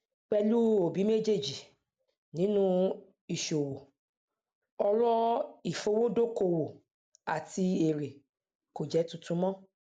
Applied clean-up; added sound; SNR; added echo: none; none; none; none.